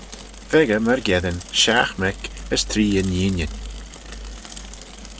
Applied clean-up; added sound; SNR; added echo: none; Mechanisms / Bicycle; 16 dB; none.